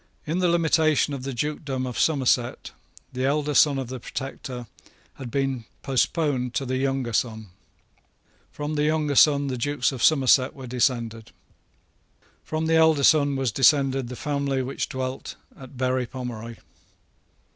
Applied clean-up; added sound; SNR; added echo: none; none; none; none.